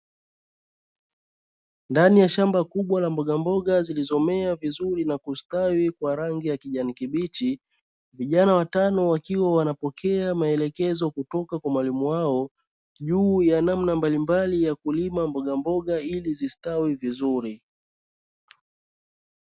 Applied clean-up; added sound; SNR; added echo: none; none; none; none.